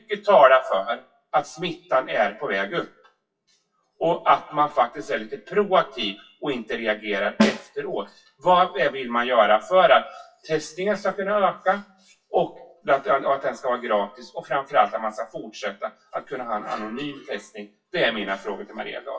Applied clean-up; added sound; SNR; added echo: classical method WPE with log-MMSE.